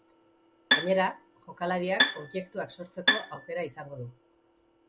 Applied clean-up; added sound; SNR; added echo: none; Bowed string instrument; -4 dB; none.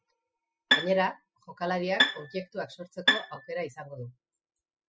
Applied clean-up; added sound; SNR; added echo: classical method spectral subtraction.